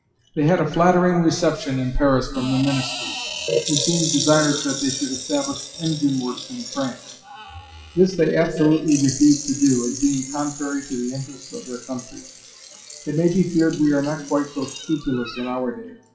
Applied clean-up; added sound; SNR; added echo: classical method WPE with log-MMSE.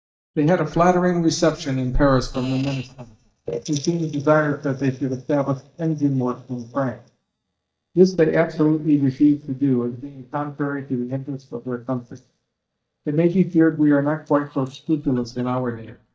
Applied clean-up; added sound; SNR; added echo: neural mask model DeepFilterNet 3.